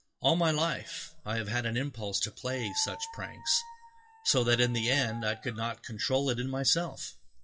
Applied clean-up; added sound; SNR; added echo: classical method WPE with log-MMSE.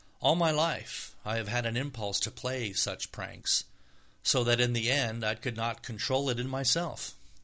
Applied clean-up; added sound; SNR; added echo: none; none; none; none.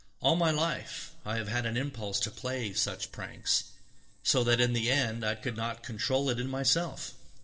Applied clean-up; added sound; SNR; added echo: neural separator model SepFormer DNS4.